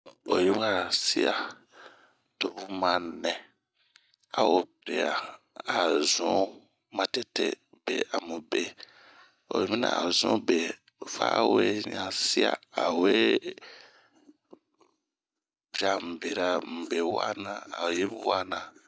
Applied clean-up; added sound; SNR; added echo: none; none; none; none.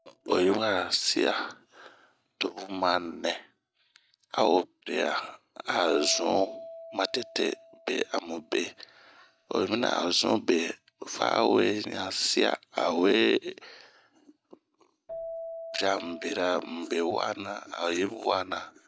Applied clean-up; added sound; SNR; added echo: none; Keyboard (musical); 18 dB; none.